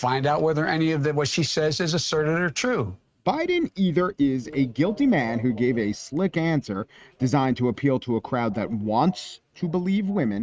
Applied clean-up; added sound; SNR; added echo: neural mask model RNNoise.